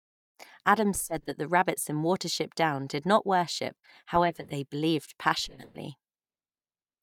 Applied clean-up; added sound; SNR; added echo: neural mask model DeepFilterNet 3.